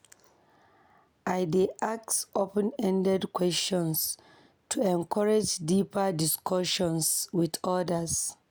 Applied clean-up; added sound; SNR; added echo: none; none; none; none.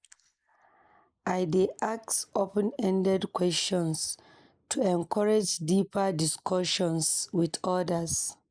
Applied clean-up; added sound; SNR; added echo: neural mask model Resemble Enhance denoiser.